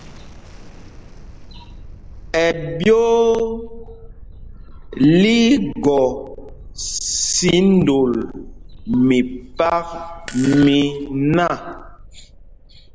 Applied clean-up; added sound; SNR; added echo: none; Fart + Thunderstorm; 17 dB; none.